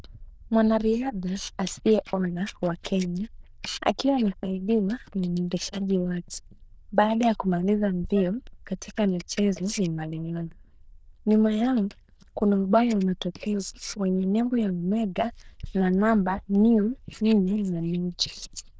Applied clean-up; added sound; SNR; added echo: neural diffusion model UNIVERSE++.